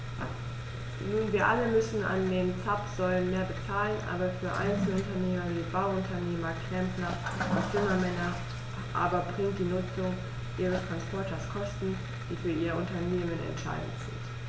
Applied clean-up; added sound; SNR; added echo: none; Toilet flush + Dog; 11 dB; none.